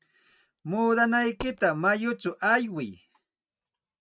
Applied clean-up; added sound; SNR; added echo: neural mask model RNNoise.